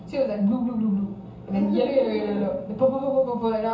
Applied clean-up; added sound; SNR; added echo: none; none; none; reverberation time 0.7 s.